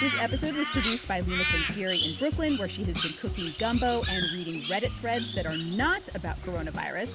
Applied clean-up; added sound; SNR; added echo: none; Crow; 5 dB; none.